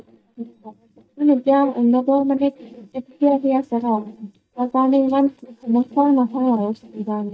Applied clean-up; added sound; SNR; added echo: neural mask model DeepFilterNet 3.